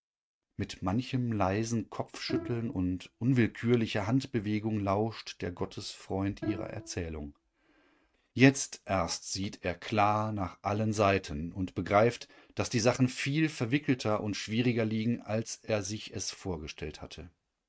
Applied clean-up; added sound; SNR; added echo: neural mask model RNNoise.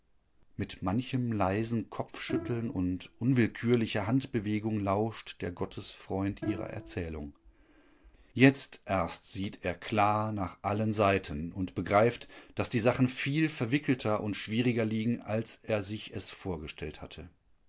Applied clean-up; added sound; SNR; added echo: none; Bowed string instrument; 13 dB; none.